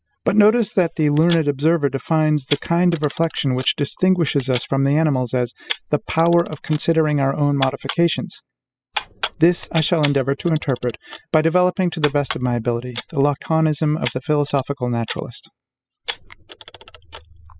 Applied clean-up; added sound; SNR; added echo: classical method spectral subtraction.